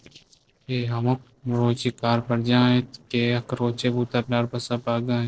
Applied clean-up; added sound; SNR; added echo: neural separator model SepFormer DNS4.